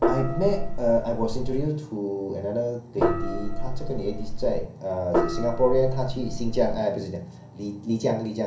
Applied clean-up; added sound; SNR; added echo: none; Gong; -1 dB; reverberation time 0.6 s.